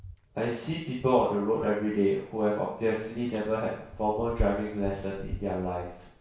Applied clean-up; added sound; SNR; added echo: none; Bicycle; 11 dB; reverberation time 0.6 s.